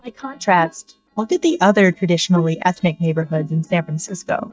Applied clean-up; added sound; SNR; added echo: neural mask model DeepFilterNet 3.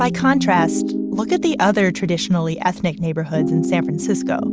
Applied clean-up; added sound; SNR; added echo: none; none; none; none.